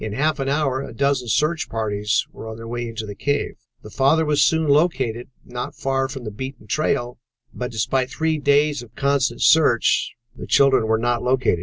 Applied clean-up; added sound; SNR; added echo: none; none; none; none.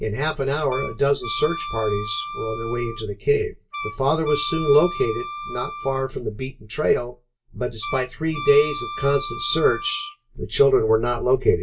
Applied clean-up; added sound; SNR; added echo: none; Wind instrument, woodwind instrument; 11 dB; reverberation time 0.2 s.